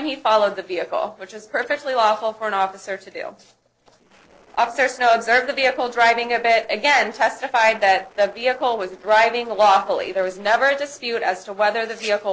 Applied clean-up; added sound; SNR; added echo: neural separator model SepFormer DNS4.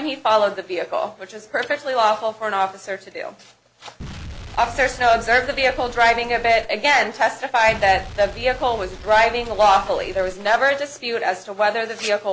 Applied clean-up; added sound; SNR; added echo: none; Explosion; 15 dB; none.